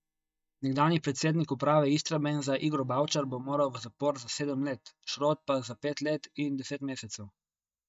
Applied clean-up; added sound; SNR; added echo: neural mask model DeepFilterNet 3.